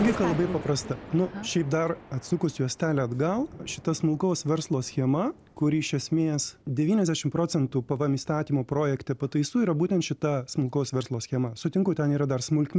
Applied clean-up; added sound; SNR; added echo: none; Thunder; 18 dB; none.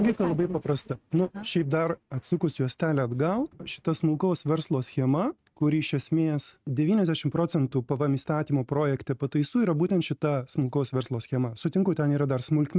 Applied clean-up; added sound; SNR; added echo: neural mask model RNNoise.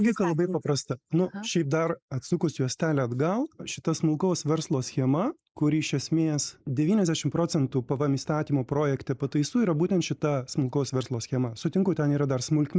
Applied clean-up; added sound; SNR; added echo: neural mask model Resemble Enhance denoiser.